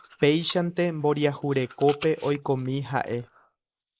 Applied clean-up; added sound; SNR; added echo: neural mask model Resemble Enhance denoiser.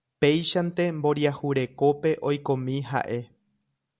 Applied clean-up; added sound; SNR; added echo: none; none; none; none.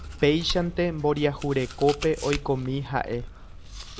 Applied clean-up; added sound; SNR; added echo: none; Chewing, mastication; 11 dB; none.